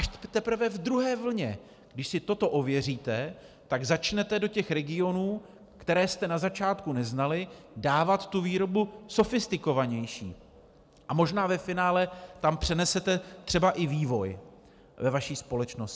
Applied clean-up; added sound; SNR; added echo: none; none; none; none.